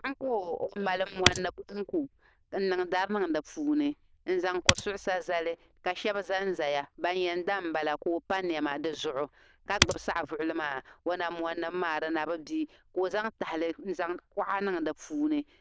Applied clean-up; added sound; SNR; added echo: neural diffusion model UNIVERSE++.